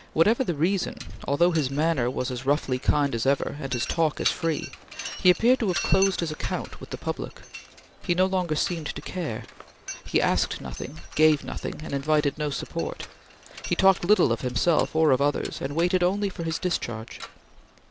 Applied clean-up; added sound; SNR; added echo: none; Mechanisms; 16 dB; none.